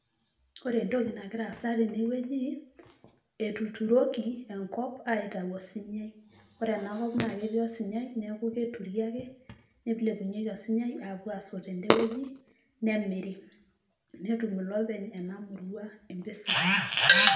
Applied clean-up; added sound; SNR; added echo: none; none; none; reverberation time 0.5 s.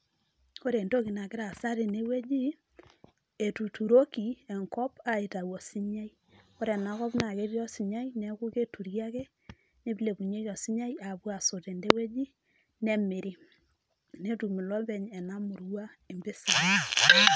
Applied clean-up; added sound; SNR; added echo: none; none; none; none.